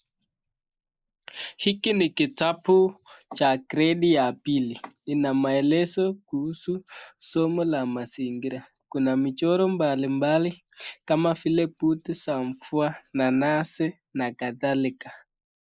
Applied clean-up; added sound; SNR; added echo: neural mask model Resemble Enhance denoiser.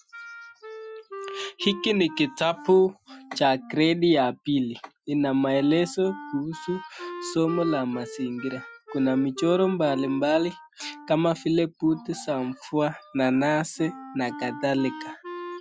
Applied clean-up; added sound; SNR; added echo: classical method Wiener filter.